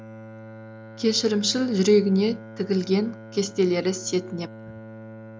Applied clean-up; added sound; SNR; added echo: none; Bowed string instrument; 16 dB; none.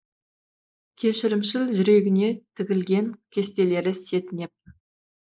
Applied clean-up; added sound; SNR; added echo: neural mask model Resemble Enhance denoiser.